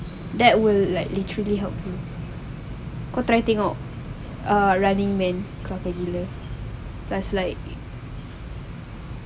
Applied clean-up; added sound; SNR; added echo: none; none; none; none.